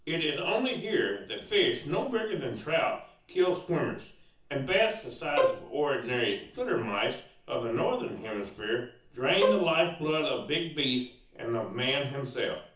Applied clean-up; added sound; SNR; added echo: none; Bowed string instrument; 1 dB; reverberation time 0.6 s.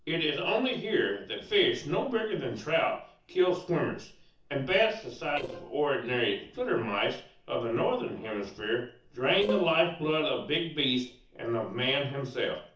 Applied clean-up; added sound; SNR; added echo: neural separator model SepFormer DNS4.